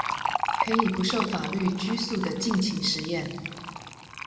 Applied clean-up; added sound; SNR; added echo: none; Fill (with liquid); 3 dB; reverberation time 1.6 s.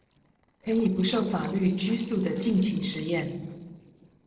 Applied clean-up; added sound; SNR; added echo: neural separator model SepFormer DNS4.